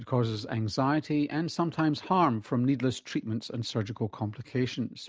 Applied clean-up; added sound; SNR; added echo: none; none; none; none.